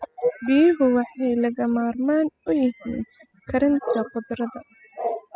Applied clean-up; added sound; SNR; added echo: classical method spectral subtraction.